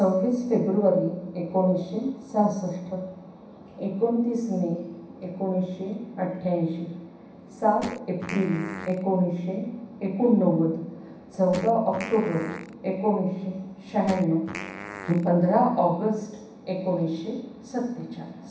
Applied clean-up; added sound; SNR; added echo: none; Fart; 14 dB; reverberation time 0.7 s.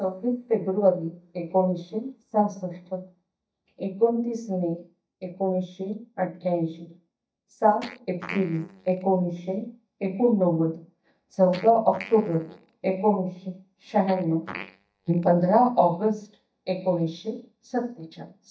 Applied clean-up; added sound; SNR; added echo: neural mask model DeepFilterNet 3.